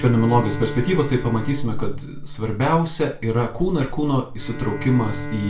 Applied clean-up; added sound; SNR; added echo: none; Bowed string instrument; 13 dB; reverberation time 0.3 s.